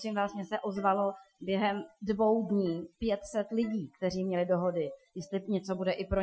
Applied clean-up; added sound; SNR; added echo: classical method Wiener filter.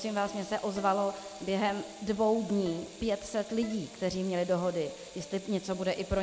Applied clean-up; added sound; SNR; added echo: none; Sink (filling or washing) / Water tap, faucet + Plucked string instrument; 17 dB; none.